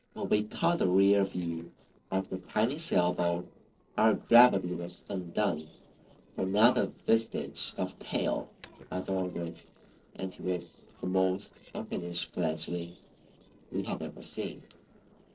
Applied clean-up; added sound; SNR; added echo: neural separator model SepFormer DNS4.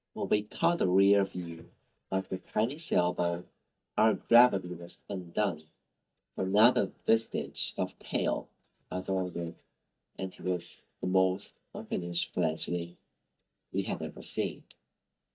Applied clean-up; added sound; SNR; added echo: neural mask model DeepFilterNet 3.